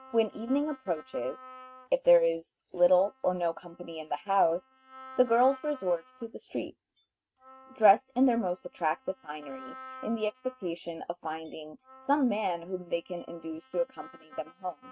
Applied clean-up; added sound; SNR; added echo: neural mask model RNNoise.